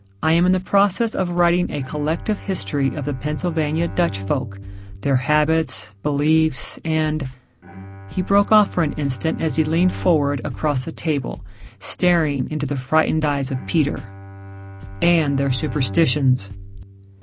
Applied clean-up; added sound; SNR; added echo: none; Bowed string instrument + Scratching (performance technique); 13 dB; none.